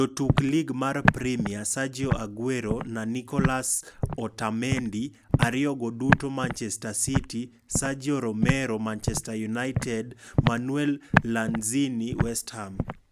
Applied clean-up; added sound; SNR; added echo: none; Walk, footsteps; 1 dB; none.